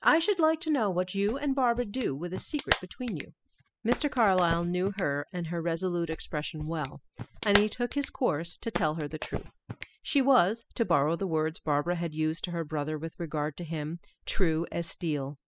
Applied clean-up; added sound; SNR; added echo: classical method spectral subtraction.